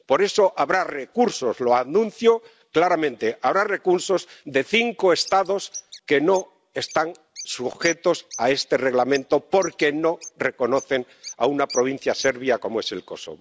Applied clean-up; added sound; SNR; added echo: none; Bird; 18 dB; none.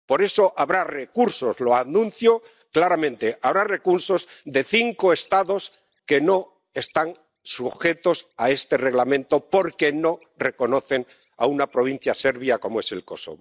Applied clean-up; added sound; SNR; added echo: neural mask model DeepFilterNet 3.